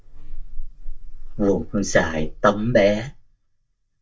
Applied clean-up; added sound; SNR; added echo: neural mask model DeepFilterNet 3.